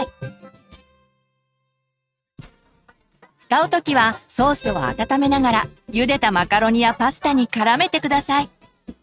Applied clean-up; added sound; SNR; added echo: neural mask model RNNoise.